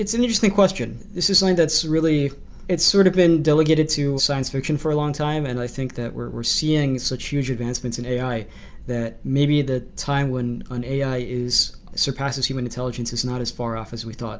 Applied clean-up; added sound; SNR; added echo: none; none; none; none.